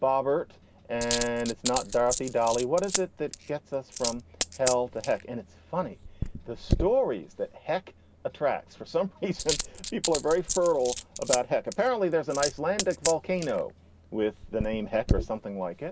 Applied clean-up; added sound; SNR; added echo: none; Coin (dropping); 6 dB; none.